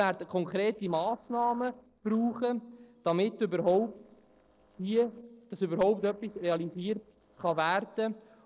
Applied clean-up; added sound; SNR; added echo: neural separator model SepFormer DNS4.